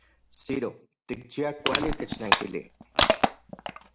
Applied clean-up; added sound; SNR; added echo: none; Crushing; -5 dB; none.